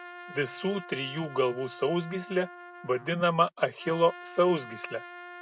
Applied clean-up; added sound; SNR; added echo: none; Trumpet; 16 dB; none.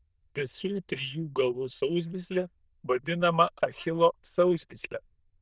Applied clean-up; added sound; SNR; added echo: neural diffusion model UNIVERSE++.